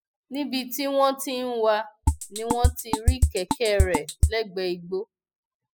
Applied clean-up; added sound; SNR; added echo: classical method spectral subtraction.